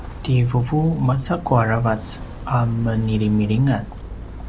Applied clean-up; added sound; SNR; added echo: none; Walk, footsteps; 12 dB; none.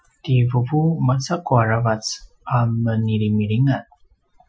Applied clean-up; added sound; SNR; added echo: classical method Wiener filter.